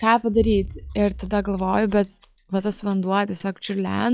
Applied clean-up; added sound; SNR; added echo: classical method log-MMSE.